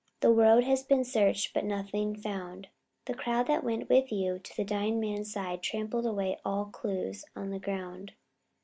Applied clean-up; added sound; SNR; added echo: none; none; none; none.